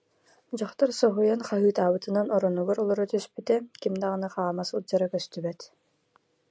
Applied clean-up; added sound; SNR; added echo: none; none; none; none.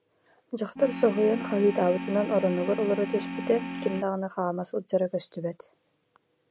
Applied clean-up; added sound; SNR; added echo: none; Organ; 7 dB; none.